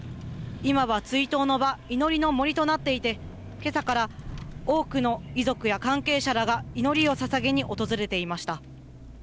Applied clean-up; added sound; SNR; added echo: none; Engine / Car; 13 dB; none.